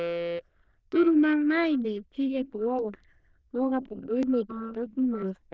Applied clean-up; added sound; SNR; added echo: neural diffusion model UNIVERSE++.